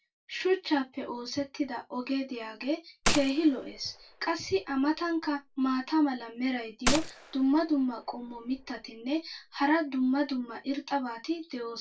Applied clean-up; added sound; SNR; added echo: none; Gunshot, gunfire; 6 dB; reverberation time 0.2 s.